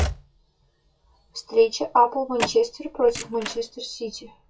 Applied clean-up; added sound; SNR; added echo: classical method WPE with log-MMSE.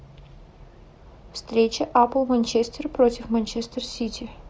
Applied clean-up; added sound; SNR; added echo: none; none; none; none.